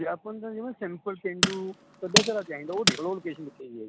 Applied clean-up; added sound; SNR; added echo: none; Tools; -5 dB; none.